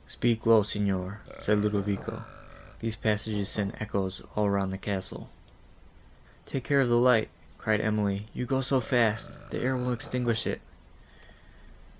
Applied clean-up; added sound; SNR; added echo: none; Burping, eructation + Hammer; 18 dB; none.